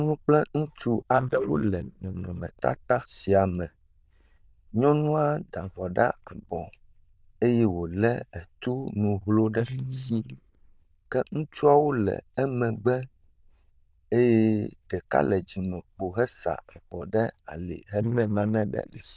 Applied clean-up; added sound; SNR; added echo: neural diffusion model UNIVERSE++.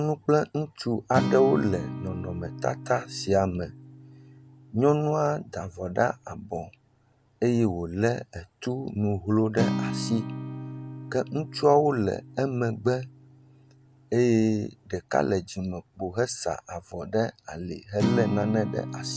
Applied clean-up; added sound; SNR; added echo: none; Acoustic guitar; 9 dB; none.